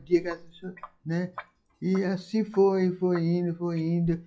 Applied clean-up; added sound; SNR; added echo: classical method log-MMSE.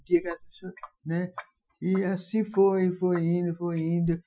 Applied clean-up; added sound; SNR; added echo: classical method Wiener filter.